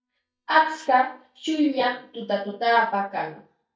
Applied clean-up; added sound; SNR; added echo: neural mask model DeepFilterNet 3.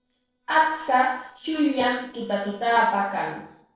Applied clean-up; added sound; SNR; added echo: neural separator model SepFormer DNS4.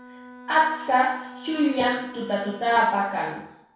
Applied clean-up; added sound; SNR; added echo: none; Bowed string instrument; 19 dB; reverberation time 0.6 s.